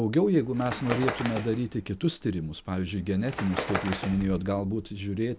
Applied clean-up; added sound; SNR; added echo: none; Bird; 9 dB; none.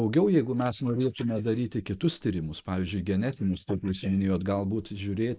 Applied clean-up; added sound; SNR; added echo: neural mask model Resemble Enhance denoiser.